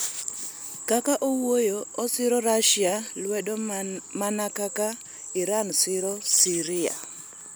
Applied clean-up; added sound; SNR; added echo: none; none; none; none.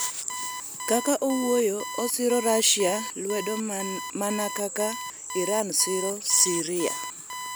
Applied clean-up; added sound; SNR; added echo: none; Alarm; 11 dB; none.